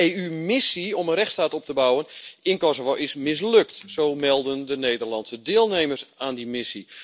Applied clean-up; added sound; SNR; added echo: none; none; none; none.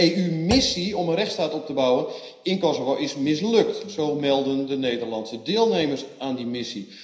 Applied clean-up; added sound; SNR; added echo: none; Thump, thud; 14 dB; reverberation time 0.9 s.